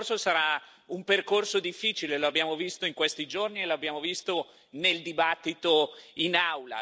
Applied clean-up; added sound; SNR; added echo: none; none; none; none.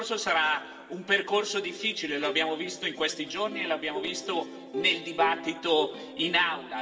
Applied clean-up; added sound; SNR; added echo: none; Plucked string instrument; 12 dB; reverberation time 2.7 s.